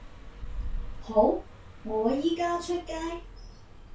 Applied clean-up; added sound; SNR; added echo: none; Car passing by; 9 dB; reverberation time 0.2 s.